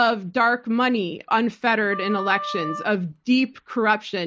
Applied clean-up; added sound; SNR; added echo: none; Wind instrument, woodwind instrument; 11 dB; none.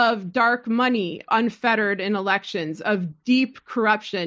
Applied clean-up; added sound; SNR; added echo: none; none; none; none.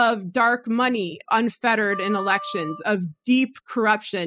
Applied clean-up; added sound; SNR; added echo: classical method spectral subtraction.